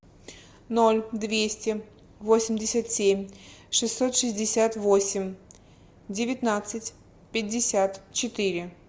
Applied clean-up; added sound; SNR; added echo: none; none; none; none.